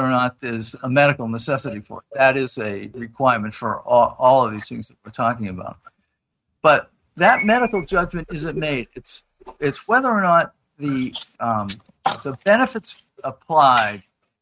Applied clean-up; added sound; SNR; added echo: neural mask model RNNoise.